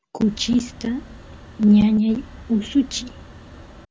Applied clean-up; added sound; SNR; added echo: none; Wind; 19 dB; none.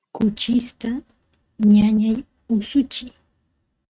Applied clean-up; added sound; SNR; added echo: neural mask model RNNoise.